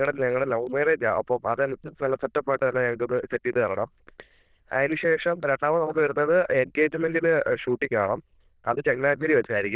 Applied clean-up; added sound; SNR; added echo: neural diffusion model UNIVERSE++.